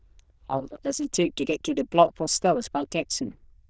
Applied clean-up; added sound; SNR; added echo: neural diffusion model UNIVERSE++.